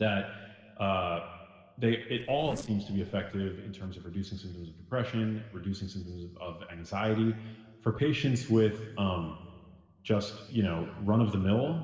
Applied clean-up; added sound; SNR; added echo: neural separator model SepFormer DNS4.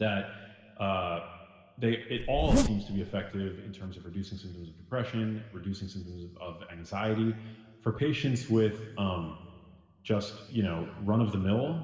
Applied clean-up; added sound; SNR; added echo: none; Zipper (clothing); -2 dB; reverberation time 2.3 s.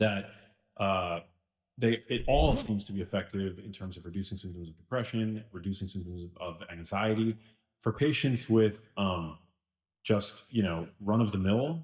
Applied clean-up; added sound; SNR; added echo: neural mask model DeepFilterNet 3.